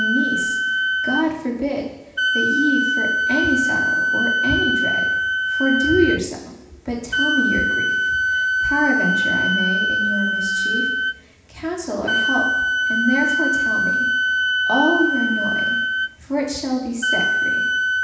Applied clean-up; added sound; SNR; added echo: none; Wind instrument, woodwind instrument; -4 dB; reverberation time 0.9 s.